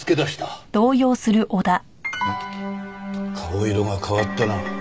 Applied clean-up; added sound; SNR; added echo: none; none; none; none.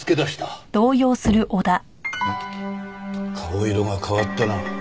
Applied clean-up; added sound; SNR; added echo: none; Knock; 14 dB; none.